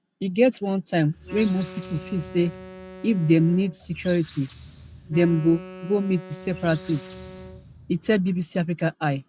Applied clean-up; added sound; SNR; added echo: none; Squeak + Wind instrument, woodwind instrument; 15 dB; none.